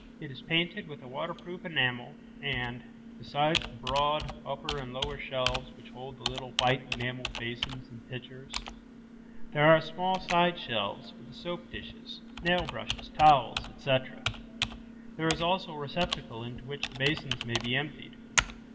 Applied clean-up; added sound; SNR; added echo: none; Computer keyboard; 7 dB; reverberation time 2.0 s.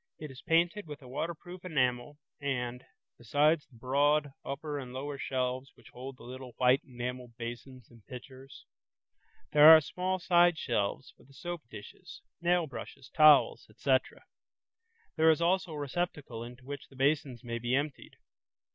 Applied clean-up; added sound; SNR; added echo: none; none; none; none.